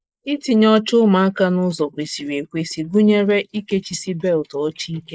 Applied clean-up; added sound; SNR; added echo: neural mask model Resemble Enhance denoiser.